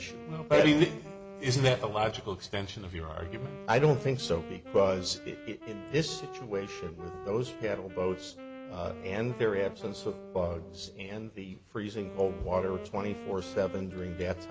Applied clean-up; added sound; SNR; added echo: none; Wind instrument, woodwind instrument; 14 dB; none.